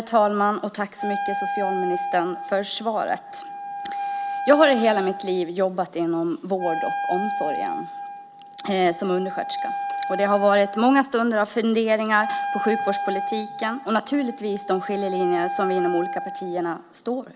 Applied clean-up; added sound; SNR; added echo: none; Wind instrument, woodwind instrument; 7 dB; none.